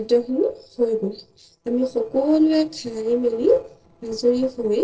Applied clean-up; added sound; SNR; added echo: neural separator model SepFormer DNS4.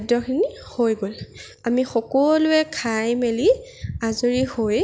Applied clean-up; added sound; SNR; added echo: none; none; none; none.